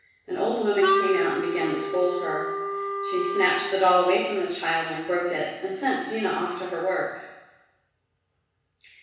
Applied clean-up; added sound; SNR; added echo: none; Wind instrument, woodwind instrument; 2 dB; reverberation time 1.1 s.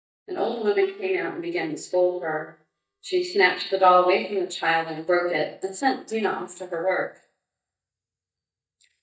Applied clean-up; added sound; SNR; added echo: neural mask model DeepFilterNet 3.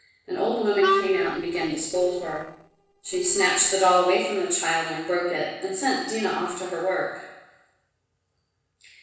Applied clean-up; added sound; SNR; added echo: neural separator model SepFormer DNS4.